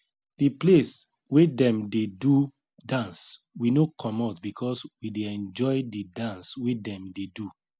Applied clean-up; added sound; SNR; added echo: none; none; none; none.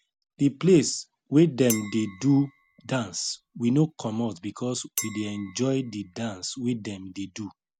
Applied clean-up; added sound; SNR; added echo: none; Chink, clink; 15 dB; none.